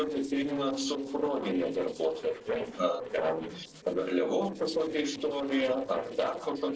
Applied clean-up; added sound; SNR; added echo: neural separator model SepFormer DNS4.